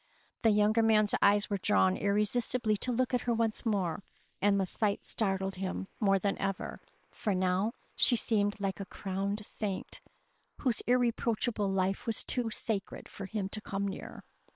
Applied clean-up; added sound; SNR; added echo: neural separator model SepFormer WHAM!.